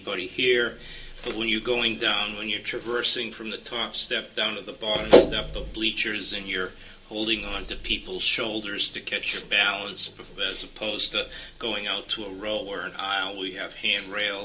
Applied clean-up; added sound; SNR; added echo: none; none; none; reverberation time 0.2 s.